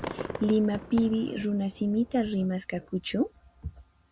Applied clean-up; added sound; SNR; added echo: none; Fireworks; 14 dB; none.